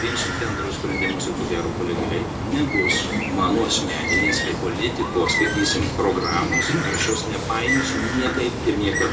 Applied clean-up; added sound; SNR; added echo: none; Bird; 2 dB; reverberation time 1.5 s.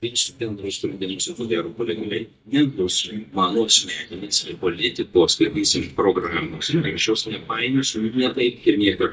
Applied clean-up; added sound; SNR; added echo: neural mask model DeepFilterNet 3.